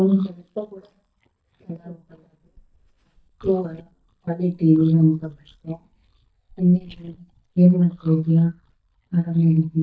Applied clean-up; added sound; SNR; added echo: neural mask model DeepFilterNet 3.